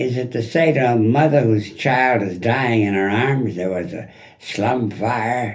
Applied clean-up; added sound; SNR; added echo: none; none; none; reverberation time 0.3 s.